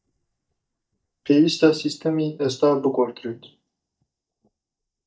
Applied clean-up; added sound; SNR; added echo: neural mask model DeepFilterNet 3.